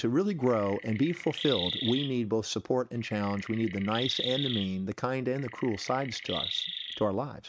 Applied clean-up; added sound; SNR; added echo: neural mask model RNNoise.